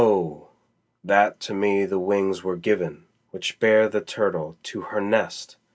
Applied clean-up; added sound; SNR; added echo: none; none; none; none.